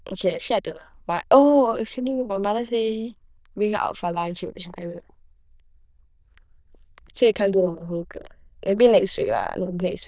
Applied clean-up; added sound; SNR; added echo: neural diffusion model UNIVERSE++.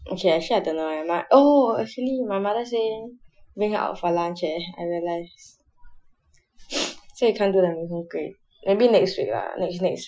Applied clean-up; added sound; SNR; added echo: classical method Wiener filter.